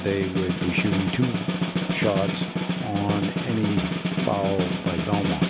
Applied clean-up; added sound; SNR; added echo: none; Snare drum; -1 dB; none.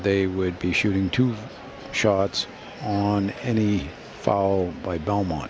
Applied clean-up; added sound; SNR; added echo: none; none; none; none.